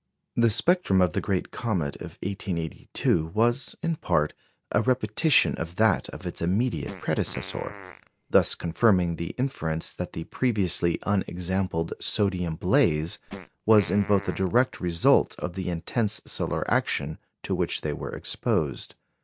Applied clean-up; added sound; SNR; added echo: none; Fart; 18 dB; none.